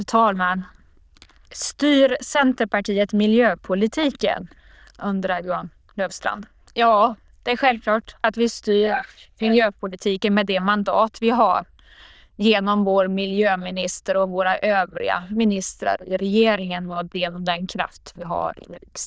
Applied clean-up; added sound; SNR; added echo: neural diffusion model UNIVERSE++.